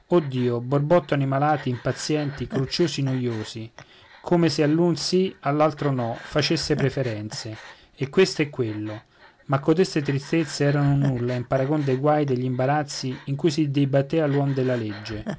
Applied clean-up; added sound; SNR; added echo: none; Breathing; 18 dB; none.